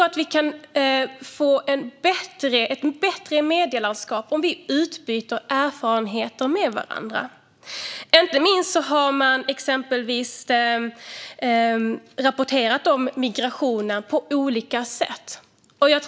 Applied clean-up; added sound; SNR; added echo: none; none; none; none.